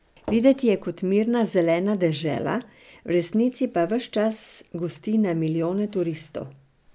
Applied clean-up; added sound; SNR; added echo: none; none; none; none.